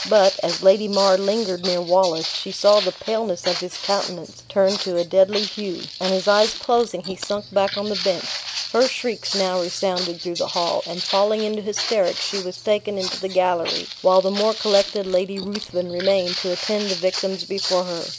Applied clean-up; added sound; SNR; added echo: none; Walk, footsteps; 9 dB; none.